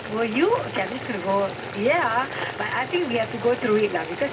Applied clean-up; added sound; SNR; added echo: none; Boiling; 10 dB; reverberation time 0.4 s.